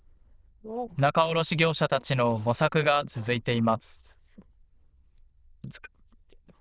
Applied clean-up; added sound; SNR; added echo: neural diffusion model UNIVERSE++.